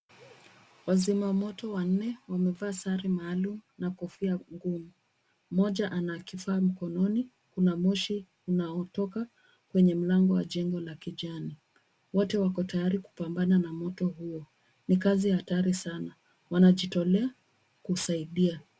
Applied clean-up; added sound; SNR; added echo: none; none; none; none.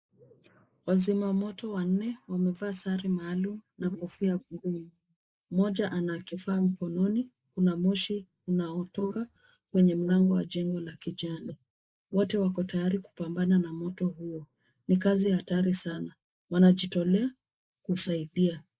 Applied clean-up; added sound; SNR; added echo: neural mask model Resemble Enhance denoiser.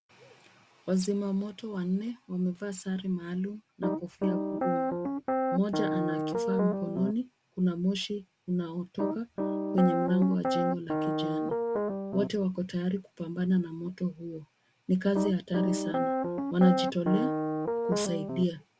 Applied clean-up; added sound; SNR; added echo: none; Piano; -1 dB; none.